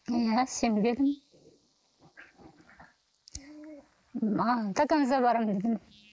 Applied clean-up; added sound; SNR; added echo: neural mask model Resemble Enhance denoiser.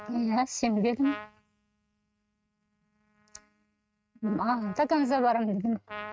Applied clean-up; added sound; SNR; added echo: neural mask model RNNoise.